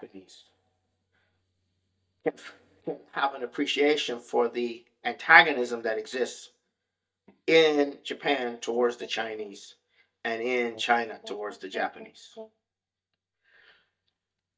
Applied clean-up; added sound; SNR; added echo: neural mask model DeepFilterNet 3.